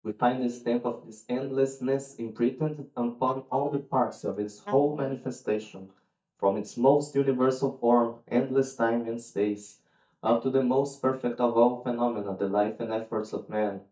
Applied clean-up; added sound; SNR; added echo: neural mask model DeepFilterNet 3.